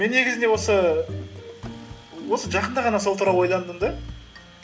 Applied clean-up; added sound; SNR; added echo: none; none; none; none.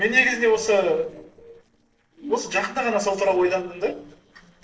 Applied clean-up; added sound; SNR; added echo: neural separator model SepFormer DNS4.